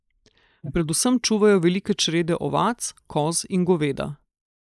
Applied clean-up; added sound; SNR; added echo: neural mask model Resemble Enhance denoiser.